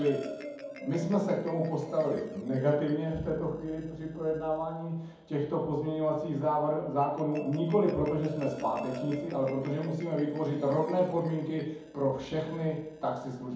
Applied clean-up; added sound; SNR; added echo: none; Marimba, xylophone; 15 dB; reverberation time 1.2 s.